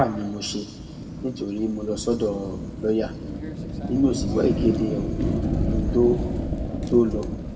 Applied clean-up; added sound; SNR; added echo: none; Fire; 2 dB; reverberation time 1.4 s.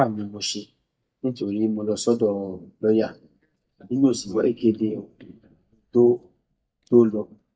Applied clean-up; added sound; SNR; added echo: neural mask model DeepFilterNet 3.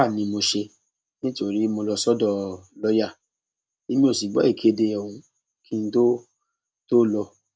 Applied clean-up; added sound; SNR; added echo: none; none; none; none.